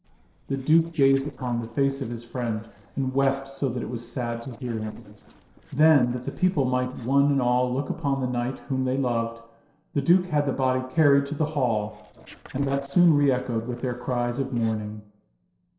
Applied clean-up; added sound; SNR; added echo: neural separator model SepFormer DNS4.